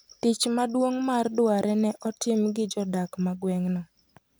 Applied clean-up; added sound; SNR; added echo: none; none; none; none.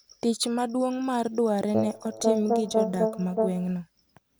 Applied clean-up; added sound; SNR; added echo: none; Brass instrument; 0 dB; none.